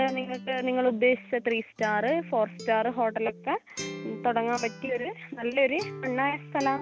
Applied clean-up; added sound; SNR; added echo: none; Acoustic guitar; 14 dB; none.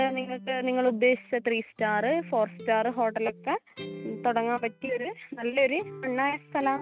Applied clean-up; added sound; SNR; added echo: neural mask model RNNoise.